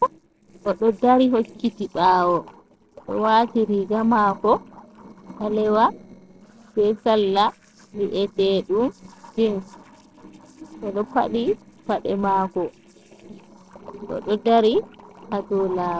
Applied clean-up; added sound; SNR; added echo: neural separator model SepFormer DNS4.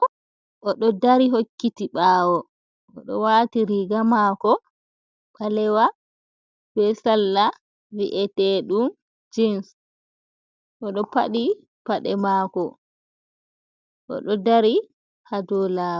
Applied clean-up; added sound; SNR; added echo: none; none; none; none.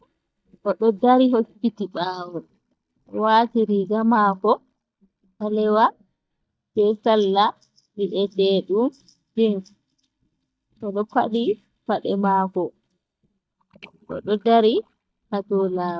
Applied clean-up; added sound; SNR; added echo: neural mask model DeepFilterNet 3.